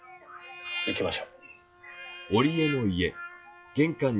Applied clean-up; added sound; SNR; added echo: classical method log-MMSE.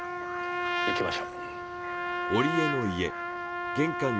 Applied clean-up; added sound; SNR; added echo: none; Trumpet; 0 dB; none.